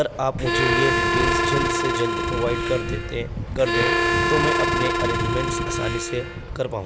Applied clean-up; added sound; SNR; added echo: none; Harmonica; -2 dB; none.